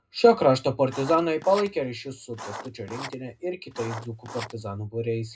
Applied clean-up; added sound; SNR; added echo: none; Writing; 14 dB; reverberation time 0.2 s.